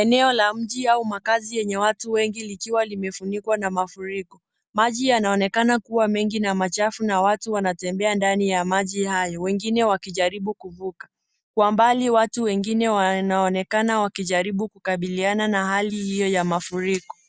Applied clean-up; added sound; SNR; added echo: none; none; none; none.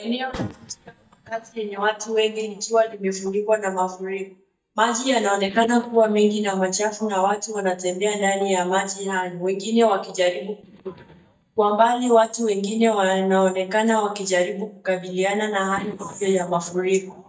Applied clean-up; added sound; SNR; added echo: neural mask model DeepFilterNet 3.